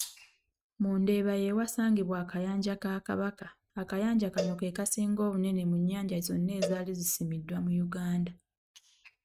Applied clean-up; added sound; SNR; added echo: neural mask model RNNoise.